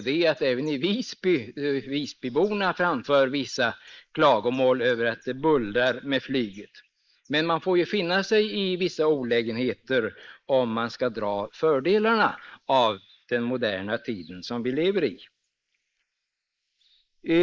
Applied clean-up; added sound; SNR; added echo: neural mask model Resemble Enhance denoiser.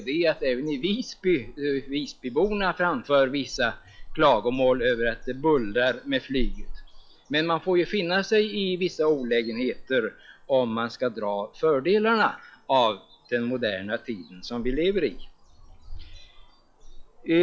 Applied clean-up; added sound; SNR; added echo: classical method log-MMSE.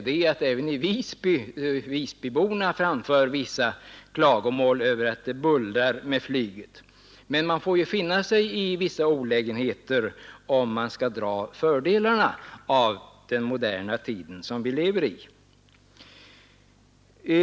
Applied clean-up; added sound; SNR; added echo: none; none; none; none.